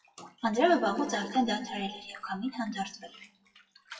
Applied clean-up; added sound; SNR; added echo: classical method WPE with log-MMSE.